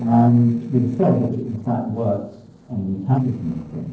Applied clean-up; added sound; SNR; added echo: neural separator model SepFormer DNS4.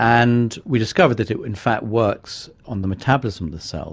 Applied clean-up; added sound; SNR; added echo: none; none; none; none.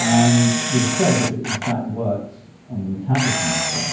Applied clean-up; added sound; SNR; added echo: none; Camera; 4 dB; reverberation time 0.9 s.